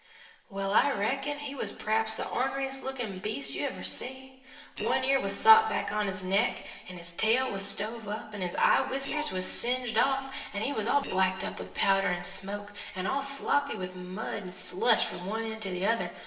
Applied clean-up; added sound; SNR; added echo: neural separator model SepFormer DNS4.